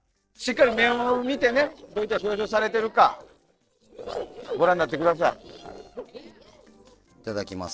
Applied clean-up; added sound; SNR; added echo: neural separator model SepFormer DNS4.